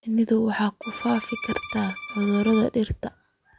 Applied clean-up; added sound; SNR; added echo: none; Bowed string instrument; 12 dB; none.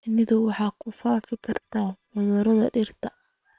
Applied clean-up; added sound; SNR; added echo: neural separator model SepFormer WHAM!.